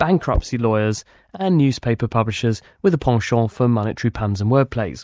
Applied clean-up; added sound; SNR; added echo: neural mask model DeepFilterNet 3.